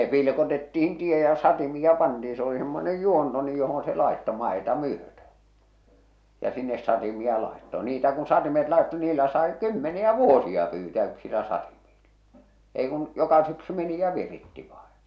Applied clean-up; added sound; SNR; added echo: none; none; none; none.